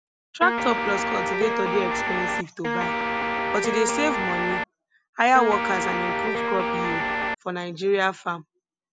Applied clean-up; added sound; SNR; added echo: none; Guitar; -1 dB; none.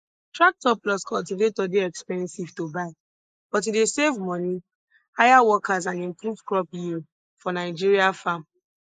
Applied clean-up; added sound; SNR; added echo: neural mask model Resemble Enhance denoiser.